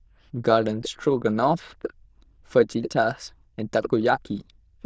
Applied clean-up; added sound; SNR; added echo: neural diffusion model UNIVERSE++.